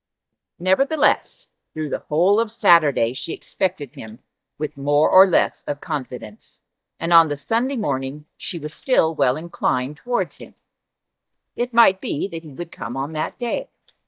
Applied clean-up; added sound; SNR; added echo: neural mask model DeepFilterNet 3.